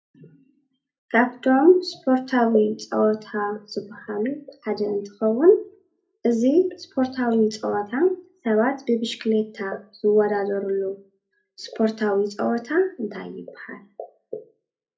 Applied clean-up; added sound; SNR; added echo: none; none; none; reverberation time 0.3 s.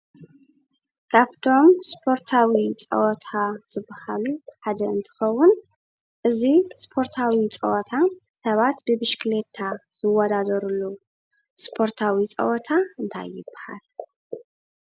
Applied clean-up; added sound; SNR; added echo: none; none; none; none.